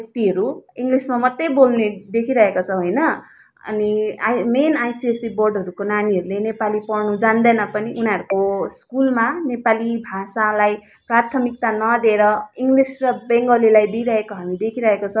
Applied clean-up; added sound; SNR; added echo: none; none; none; none.